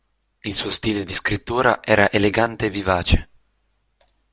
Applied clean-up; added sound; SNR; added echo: none; none; none; none.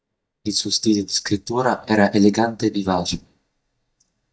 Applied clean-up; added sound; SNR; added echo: neural mask model DeepFilterNet 3.